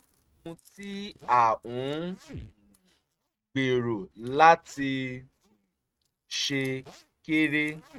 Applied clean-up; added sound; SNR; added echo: neural mask model RNNoise.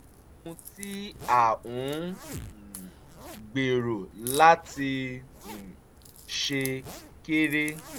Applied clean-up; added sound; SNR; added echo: none; Zipper (clothing) + Crack; 16 dB; none.